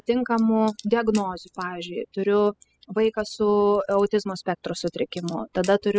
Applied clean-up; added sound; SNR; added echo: classical method spectral subtraction.